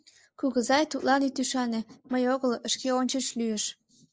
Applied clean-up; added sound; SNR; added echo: neural mask model Resemble Enhance denoiser.